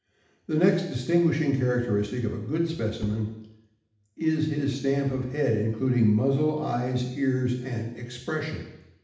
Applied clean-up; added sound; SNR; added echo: none; Bowed string instrument; 18 dB; reverberation time 0.8 s.